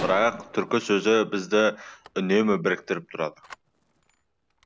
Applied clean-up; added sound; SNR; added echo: none; Gunshot, gunfire; 18 dB; none.